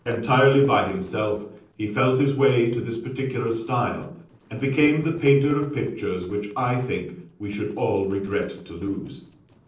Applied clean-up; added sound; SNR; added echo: neural separator model SepFormer DNS4.